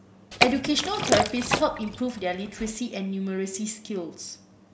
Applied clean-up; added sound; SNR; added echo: none; Liquid; 0 dB; none.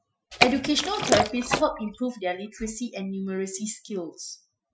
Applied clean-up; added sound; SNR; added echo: classical method Wiener filter.